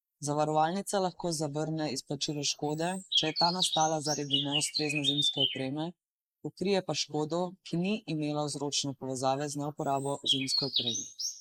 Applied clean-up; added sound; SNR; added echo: neural mask model Resemble Enhance denoiser.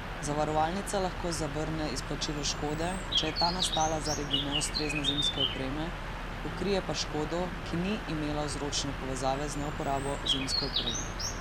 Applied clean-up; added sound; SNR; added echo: none; Bird; 0 dB; none.